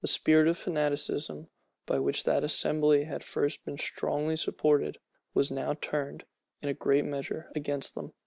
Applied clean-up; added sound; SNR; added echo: none; none; none; none.